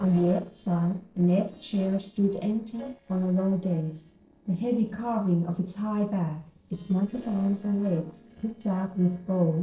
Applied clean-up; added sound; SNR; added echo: neural separator model SepFormer DNS4.